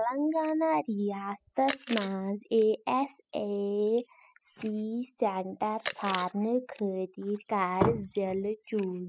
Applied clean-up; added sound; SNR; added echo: classical method spectral subtraction.